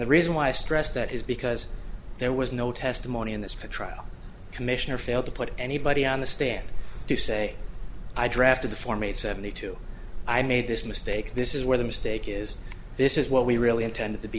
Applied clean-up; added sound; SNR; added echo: none; none; none; none.